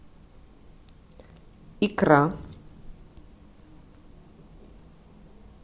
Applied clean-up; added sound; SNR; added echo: none; none; none; none.